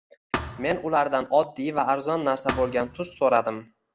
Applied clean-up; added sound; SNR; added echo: none; Thump, thud; 11 dB; none.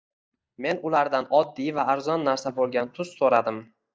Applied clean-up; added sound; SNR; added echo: neural mask model DeepFilterNet 3.